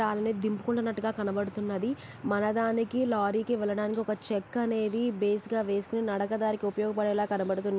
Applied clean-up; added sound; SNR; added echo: none; none; none; none.